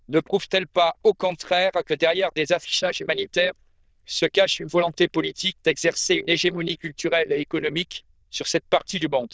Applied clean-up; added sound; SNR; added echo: neural diffusion model UNIVERSE++.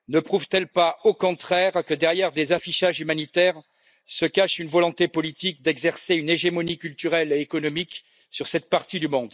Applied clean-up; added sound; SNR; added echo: neural mask model Resemble Enhance denoiser.